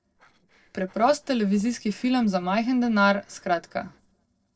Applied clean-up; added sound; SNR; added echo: neural separator model SepFormer DNS4.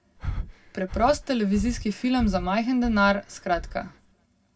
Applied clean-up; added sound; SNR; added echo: none; Breathing; 9 dB; reverberation time 0.2 s.